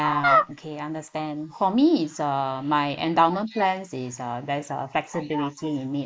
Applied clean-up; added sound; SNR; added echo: neural mask model Resemble Enhance denoiser.